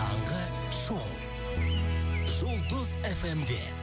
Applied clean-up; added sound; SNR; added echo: none; none; none; none.